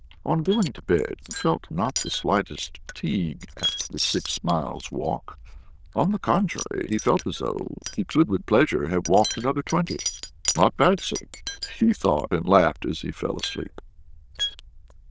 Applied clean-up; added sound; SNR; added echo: neural diffusion model UNIVERSE++.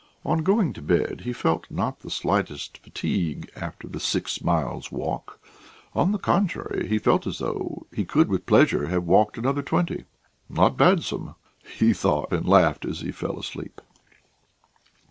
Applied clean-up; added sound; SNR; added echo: none; none; none; none.